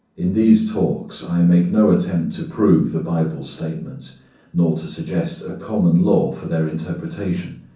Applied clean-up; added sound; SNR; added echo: none; none; none; reverberation time 0.6 s.